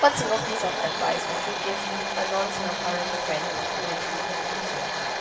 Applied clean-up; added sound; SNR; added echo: none; Domestic sounds, home sounds; 0 dB; reverberation time 2.5 s.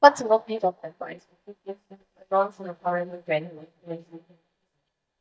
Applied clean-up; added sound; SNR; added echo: neural mask model DeepFilterNet 3.